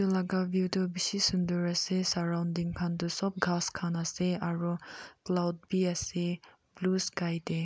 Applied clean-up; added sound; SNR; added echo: none; none; none; none.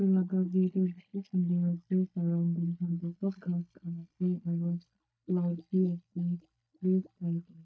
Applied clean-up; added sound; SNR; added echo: neural mask model DeepFilterNet 3.